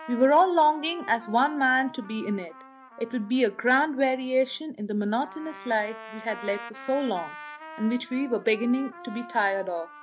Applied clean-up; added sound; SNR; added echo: none; Trumpet; 17 dB; none.